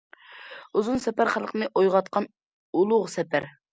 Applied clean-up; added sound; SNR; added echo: none; none; none; none.